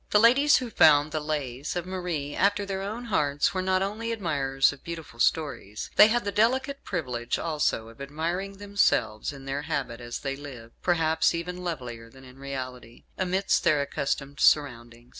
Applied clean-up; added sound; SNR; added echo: none; none; none; none.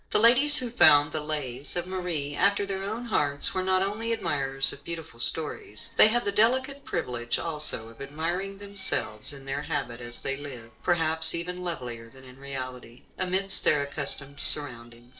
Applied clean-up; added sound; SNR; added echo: neural separator model SepFormer DNS4.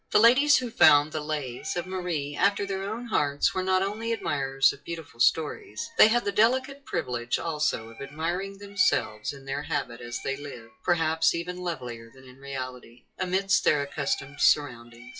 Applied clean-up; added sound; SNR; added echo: classical method WPE with log-MMSE.